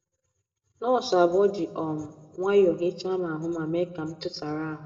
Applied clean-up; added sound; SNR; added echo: none; none; none; reverberation time 0.9 s.